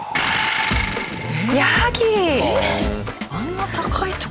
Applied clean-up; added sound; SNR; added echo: none; none; none; none.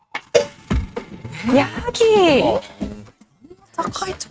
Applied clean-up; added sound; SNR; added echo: neural mask model RNNoise.